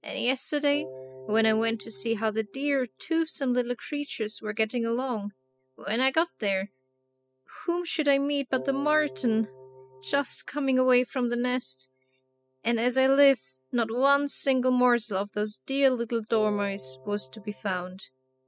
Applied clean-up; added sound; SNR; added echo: classical method spectral subtraction.